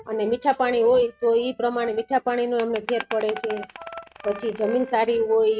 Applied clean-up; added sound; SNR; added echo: neural mask model RNNoise.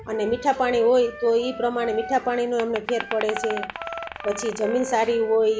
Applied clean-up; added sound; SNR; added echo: none; Glass + Wind instrument, woodwind instrument; 12 dB; none.